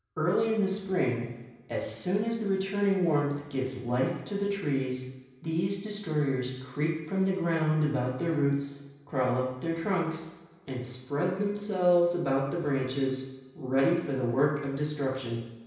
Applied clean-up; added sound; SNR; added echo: none; none; none; reverberation time 0.9 s.